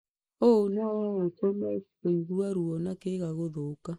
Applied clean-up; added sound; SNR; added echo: neural mask model Resemble Enhance denoiser.